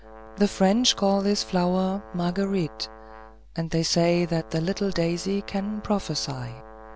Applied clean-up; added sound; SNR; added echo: none; Brass instrument; 20 dB; none.